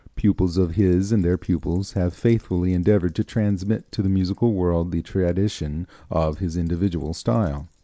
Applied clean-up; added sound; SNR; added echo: neural mask model Resemble Enhance denoiser.